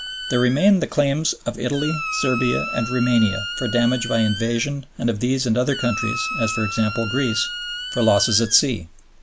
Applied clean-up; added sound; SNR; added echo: none; Squeak; 9 dB; none.